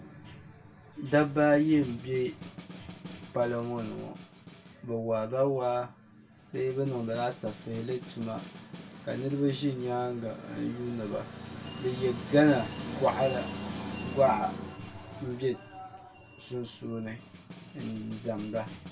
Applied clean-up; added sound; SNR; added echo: none; Snare drum; 18 dB; reverberation time 0.2 s.